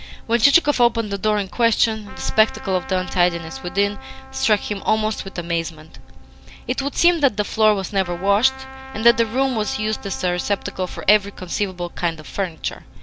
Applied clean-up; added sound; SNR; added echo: none; Trumpet; 19 dB; none.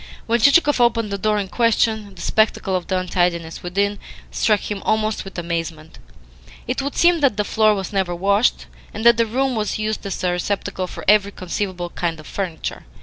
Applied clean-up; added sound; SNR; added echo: none; none; none; none.